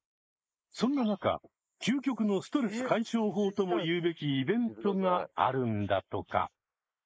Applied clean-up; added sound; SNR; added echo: neural mask model Resemble Enhance denoiser.